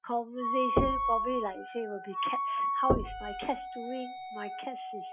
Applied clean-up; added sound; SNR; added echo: classical method Wiener filter.